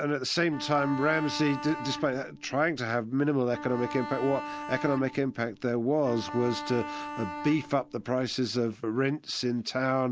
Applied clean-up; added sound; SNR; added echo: none; Bowed string instrument; 10 dB; none.